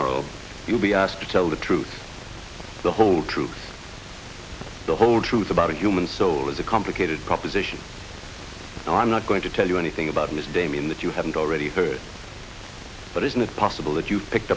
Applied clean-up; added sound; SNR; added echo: none; none; none; none.